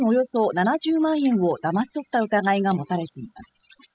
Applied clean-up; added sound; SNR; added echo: classical method spectral subtraction.